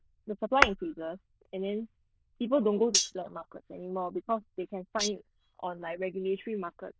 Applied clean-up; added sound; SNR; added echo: neural diffusion model UNIVERSE++.